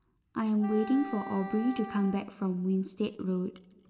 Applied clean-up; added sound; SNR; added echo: none; Wind instrument, woodwind instrument; 12 dB; reverberation time 1.7 s.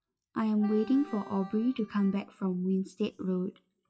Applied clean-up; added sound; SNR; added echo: classical method WPE with log-MMSE.